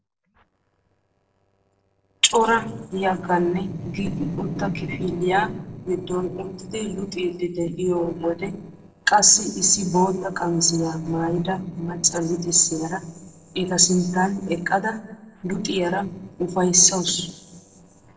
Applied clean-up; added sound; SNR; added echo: neural separator model SepFormer DNS4.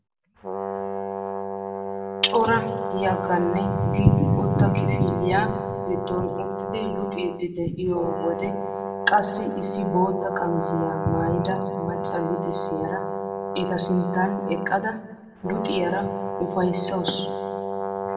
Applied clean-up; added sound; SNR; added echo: none; Brass instrument; 5 dB; reverberation time 1.1 s.